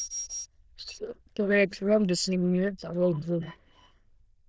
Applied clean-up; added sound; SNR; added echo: neural diffusion model UNIVERSE++.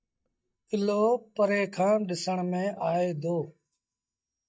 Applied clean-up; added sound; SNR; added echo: neural mask model DeepFilterNet 3.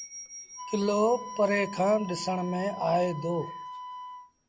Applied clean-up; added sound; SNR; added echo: none; Bell + Wind instrument, woodwind instrument; 12 dB; none.